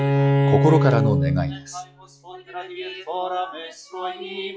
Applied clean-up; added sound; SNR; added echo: classical method log-MMSE.